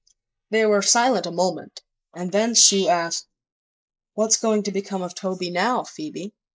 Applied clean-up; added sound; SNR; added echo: neural mask model Resemble Enhance denoiser.